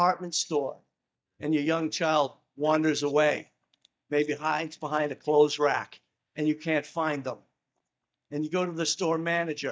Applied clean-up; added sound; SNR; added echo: neural mask model DeepFilterNet 3.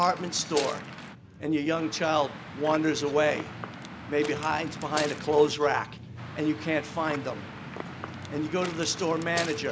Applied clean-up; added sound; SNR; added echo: none; Waves, surf / Wind; 12 dB; none.